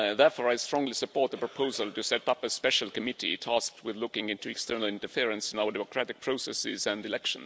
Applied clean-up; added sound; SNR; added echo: none; none; none; none.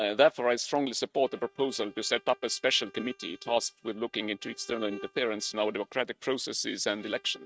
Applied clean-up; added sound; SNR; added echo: neural mask model RNNoise.